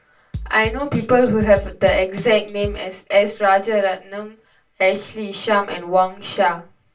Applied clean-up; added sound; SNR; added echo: none; Drum / Drum kit; 11 dB; reverberation time 0.2 s.